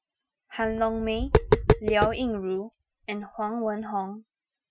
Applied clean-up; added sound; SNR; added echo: classical method Wiener filter.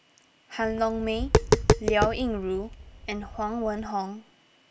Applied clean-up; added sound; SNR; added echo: none; Tap; -2 dB; none.